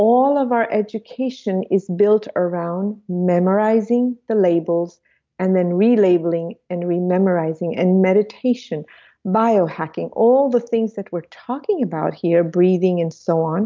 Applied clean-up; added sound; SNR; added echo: none; none; none; none.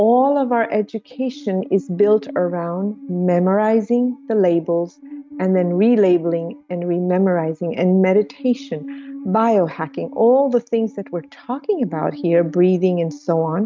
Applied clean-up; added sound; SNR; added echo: neural mask model RNNoise.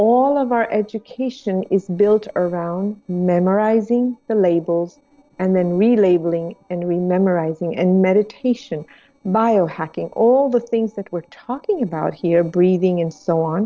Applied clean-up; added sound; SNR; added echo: neural separator model SepFormer DNS4.